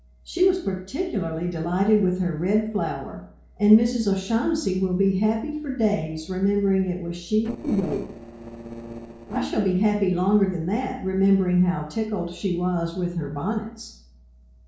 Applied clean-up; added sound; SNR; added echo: neural separator model SepFormer DNS4.